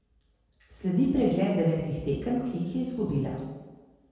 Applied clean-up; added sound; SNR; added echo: none; none; none; reverberation time 1.2 s.